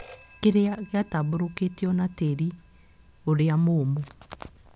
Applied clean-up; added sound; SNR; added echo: none; Telephone; 16 dB; none.